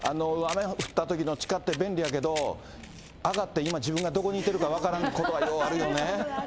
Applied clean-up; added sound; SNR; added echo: none; Camera; 15 dB; none.